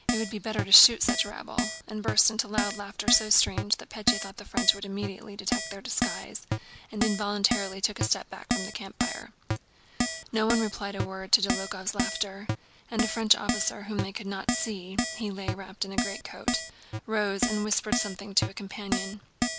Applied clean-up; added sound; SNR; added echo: none; Keyboard (musical); 3 dB; none.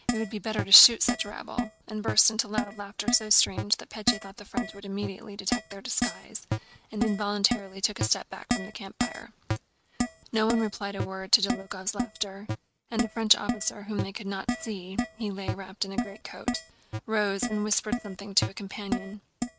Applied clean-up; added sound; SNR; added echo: neural mask model RNNoise.